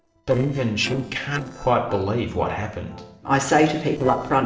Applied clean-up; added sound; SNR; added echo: neural separator model SepFormer DNS4.